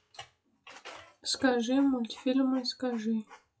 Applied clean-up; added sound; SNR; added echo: classical method WPE with log-MMSE.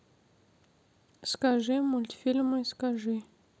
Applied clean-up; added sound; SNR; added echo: none; none; none; none.